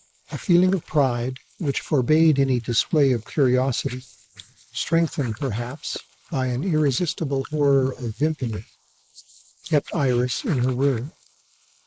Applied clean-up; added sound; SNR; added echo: neural mask model Resemble Enhance denoiser.